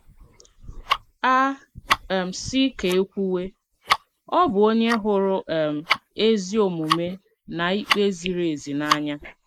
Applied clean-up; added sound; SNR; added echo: neural mask model Resemble Enhance denoiser.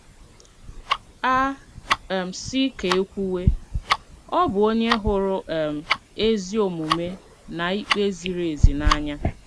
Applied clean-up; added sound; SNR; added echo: none; Tick-tock; 2 dB; none.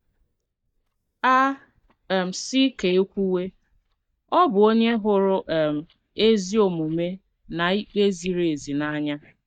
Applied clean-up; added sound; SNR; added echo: neural mask model DeepFilterNet 3.